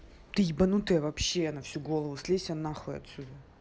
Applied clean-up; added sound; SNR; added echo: none; none; none; none.